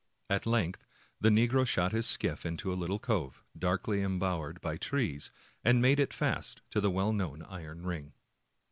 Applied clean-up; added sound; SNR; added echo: none; none; none; none.